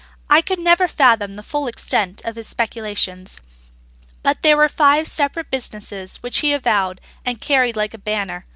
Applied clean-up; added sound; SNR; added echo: none; none; none; none.